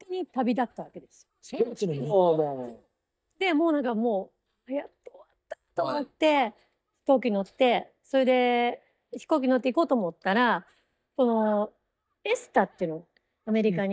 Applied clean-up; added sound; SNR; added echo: neural mask model DeepFilterNet 3.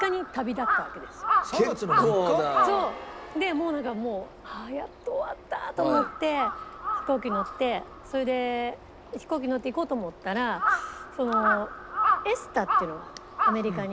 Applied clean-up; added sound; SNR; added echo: none; Crow; 2 dB; none.